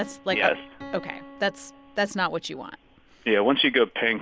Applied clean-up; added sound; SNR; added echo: none; Piano; 19 dB; none.